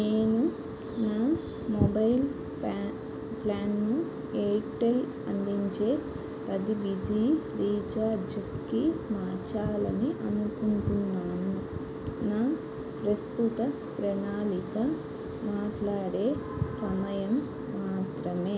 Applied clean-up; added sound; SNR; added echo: none; none; none; none.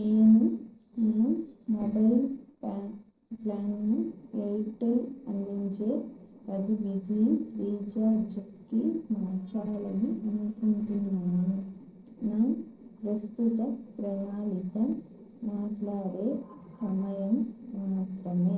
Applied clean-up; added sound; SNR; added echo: neural separator model SepFormer DNS4.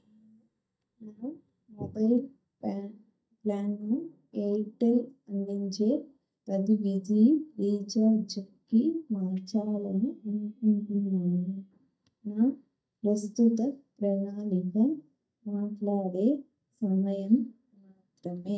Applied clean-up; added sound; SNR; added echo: neural mask model DeepFilterNet 3.